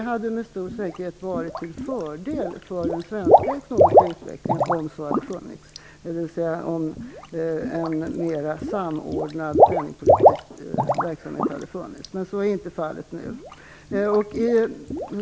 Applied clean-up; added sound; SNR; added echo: none; Water / Liquid; -4 dB; none.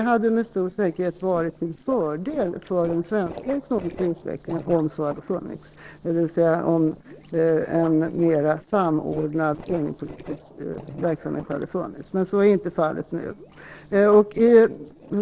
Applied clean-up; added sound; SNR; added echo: neural separator model SepFormer DNS4.